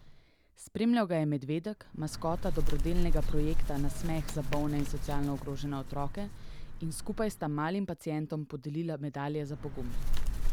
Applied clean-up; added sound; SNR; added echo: none; Bird; -3 dB; none.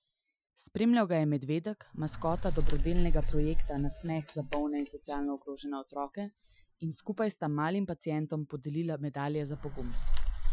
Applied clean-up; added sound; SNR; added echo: classical method Wiener filter.